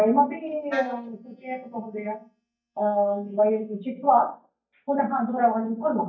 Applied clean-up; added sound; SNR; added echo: neural mask model DeepFilterNet 3.